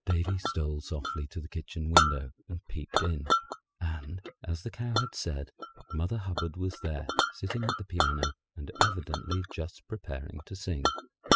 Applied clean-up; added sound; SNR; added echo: classical method spectral subtraction.